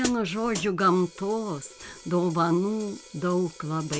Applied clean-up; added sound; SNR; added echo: none; Hi-hat; 14 dB; none.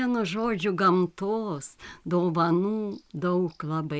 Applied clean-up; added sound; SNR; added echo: none; none; none; none.